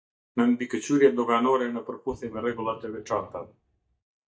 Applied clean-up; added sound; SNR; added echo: neural mask model DeepFilterNet 3.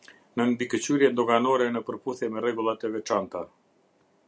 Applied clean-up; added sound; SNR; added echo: none; none; none; none.